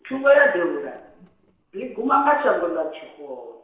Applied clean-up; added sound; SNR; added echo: neural separator model SepFormer DNS4.